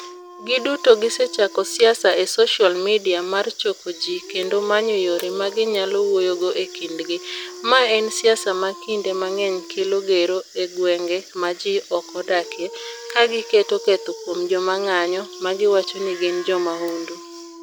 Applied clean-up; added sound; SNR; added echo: none; Dog; 18 dB; none.